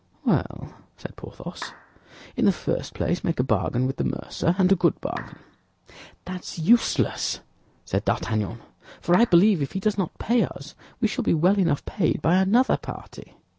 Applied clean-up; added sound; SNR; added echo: none; Clapping; 17 dB; none.